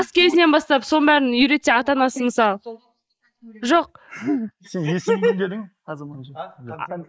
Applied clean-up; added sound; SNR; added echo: neural mask model Resemble Enhance denoiser.